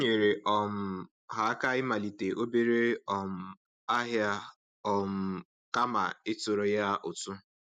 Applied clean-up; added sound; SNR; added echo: none; none; none; none.